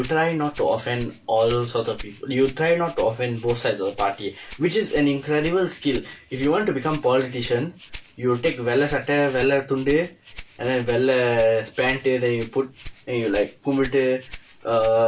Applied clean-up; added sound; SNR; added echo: none; Rattle (instrument); 6 dB; none.